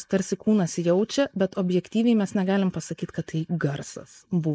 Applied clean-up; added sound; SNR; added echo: neural mask model Resemble Enhance denoiser.